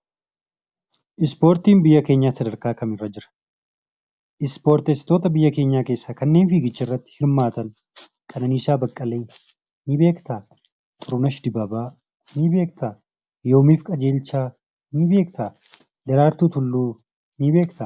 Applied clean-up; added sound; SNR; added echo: none; none; none; none.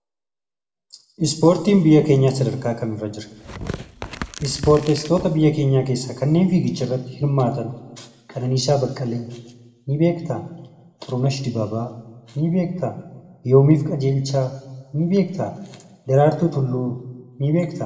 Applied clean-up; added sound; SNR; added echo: none; Tearing; 12 dB; reverberation time 1.1 s.